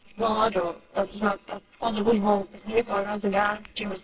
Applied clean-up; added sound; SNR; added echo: neural separator model SepFormer WHAMR!.